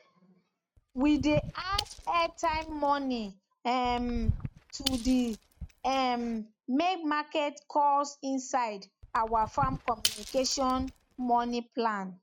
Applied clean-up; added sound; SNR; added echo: neural mask model RNNoise.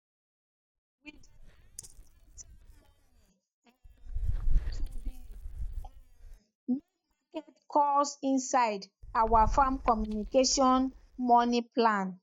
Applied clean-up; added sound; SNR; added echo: neural mask model DeepFilterNet 3.